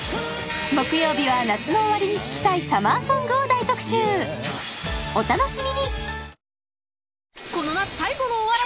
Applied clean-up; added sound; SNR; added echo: none; Piano; 10 dB; none.